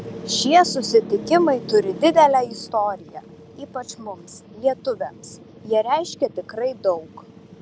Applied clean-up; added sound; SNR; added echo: none; none; none; none.